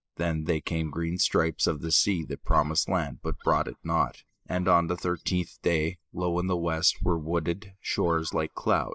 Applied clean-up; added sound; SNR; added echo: neural mask model Resemble Enhance denoiser.